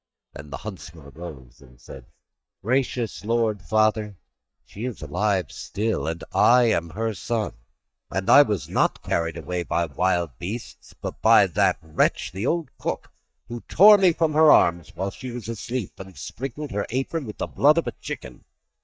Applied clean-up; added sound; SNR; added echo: neural mask model DeepFilterNet 3.